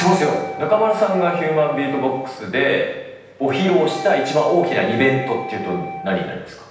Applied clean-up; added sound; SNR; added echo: none; Wind instrument, woodwind instrument; 12 dB; reverberation time 0.9 s.